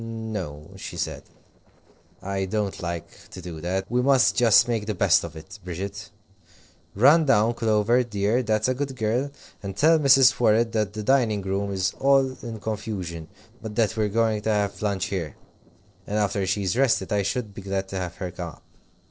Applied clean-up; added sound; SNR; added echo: neural separator model SepFormer DNS4.